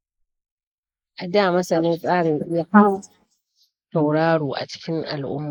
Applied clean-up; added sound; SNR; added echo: neural mask model Resemble Enhance denoiser.